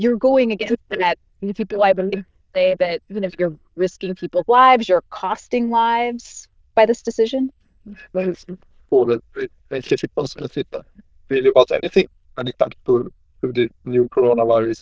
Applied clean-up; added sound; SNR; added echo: neural diffusion model UNIVERSE++.